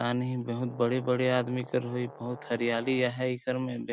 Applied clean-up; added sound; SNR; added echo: none; Brass instrument; 20 dB; none.